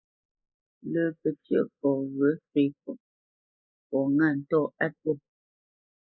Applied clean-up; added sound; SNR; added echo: neural mask model Resemble Enhance denoiser.